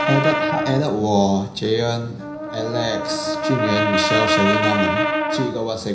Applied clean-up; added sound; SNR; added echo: none; Brass instrument; 0 dB; reverberation time 0.5 s.